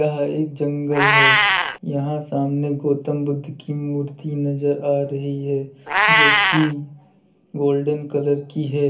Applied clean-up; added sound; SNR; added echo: none; Meow; 1 dB; reverberation time 0.3 s.